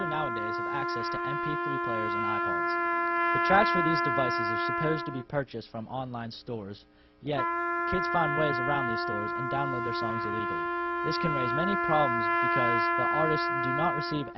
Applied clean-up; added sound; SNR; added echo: none; Trumpet; -4 dB; none.